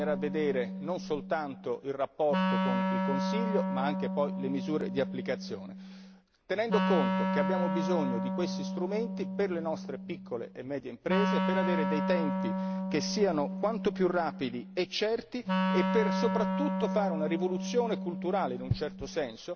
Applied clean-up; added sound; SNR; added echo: none; Wind instrument, woodwind instrument; 0 dB; none.